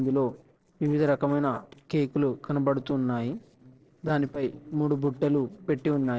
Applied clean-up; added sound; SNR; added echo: neural separator model SepFormer DNS4.